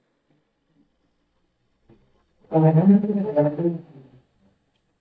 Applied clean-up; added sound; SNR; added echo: neural mask model DeepFilterNet 3.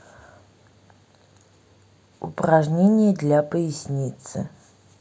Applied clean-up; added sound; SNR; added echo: none; none; none; none.